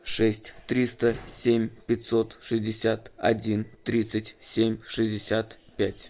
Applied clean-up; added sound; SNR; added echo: none; none; none; none.